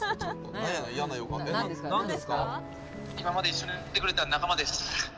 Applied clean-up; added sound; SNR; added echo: none; none; none; none.